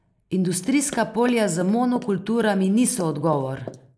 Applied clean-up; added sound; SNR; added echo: neural mask model Resemble Enhance denoiser.